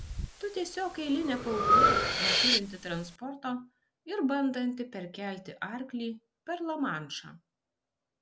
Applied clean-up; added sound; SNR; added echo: none; Breathing; -2 dB; none.